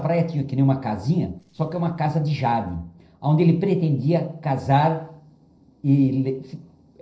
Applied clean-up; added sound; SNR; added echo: neural separator model SepFormer DNS4.